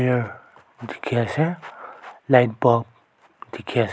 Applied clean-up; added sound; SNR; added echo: none; none; none; none.